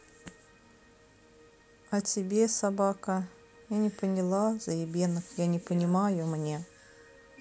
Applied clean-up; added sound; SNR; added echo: none; none; none; none.